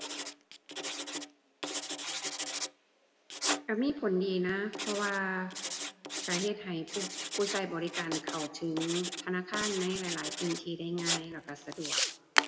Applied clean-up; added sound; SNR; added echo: none; Writing; 1 dB; reverberation time 1.4 s.